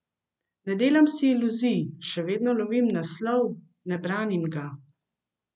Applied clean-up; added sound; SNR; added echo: none; none; none; none.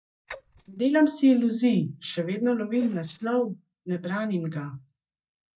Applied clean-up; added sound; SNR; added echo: neural mask model DeepFilterNet 3.